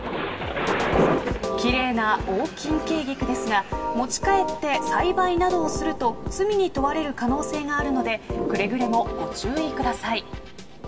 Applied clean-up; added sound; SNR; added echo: none; Thunder; 7 dB; reverberation time 0.5 s.